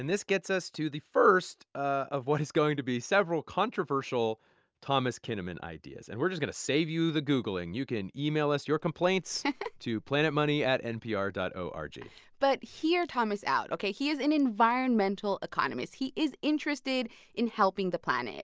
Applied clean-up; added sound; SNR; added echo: none; none; none; none.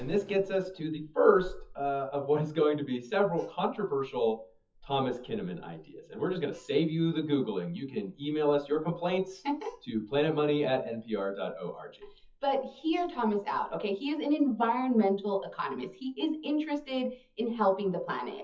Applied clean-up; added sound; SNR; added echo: classical method WPE with log-MMSE.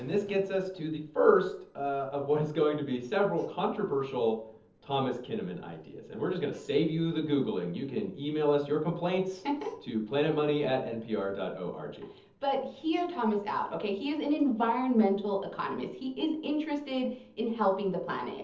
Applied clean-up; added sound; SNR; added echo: neural separator model SepFormer DNS4.